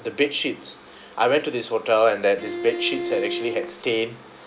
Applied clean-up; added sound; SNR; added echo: none; Bowed string instrument; 7 dB; none.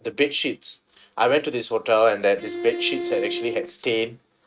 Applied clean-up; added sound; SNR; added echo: neural mask model RNNoise.